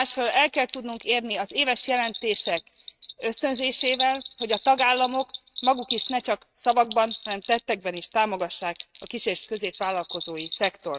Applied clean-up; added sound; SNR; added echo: neural mask model RNNoise.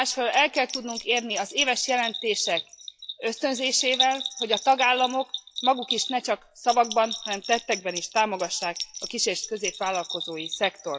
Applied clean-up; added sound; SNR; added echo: classical method log-MMSE.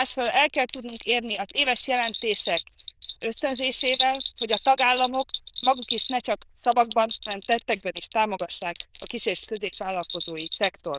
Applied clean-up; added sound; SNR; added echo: neural diffusion model UNIVERSE++.